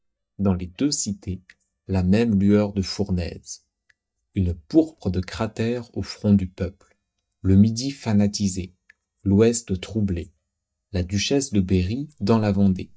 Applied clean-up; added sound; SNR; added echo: neural mask model DeepFilterNet 3.